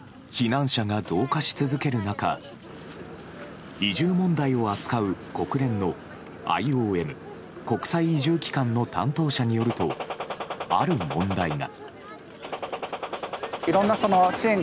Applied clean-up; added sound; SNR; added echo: none; Gunshot, gunfire; 8 dB; none.